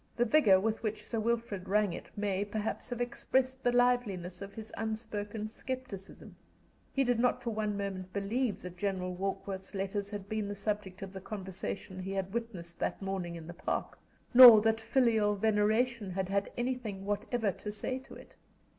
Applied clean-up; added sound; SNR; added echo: none; none; none; none.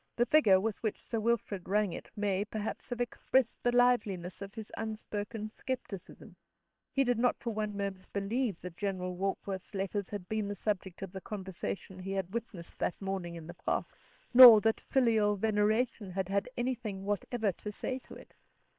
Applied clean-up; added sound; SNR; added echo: neural separator model SepFormer WHAM!.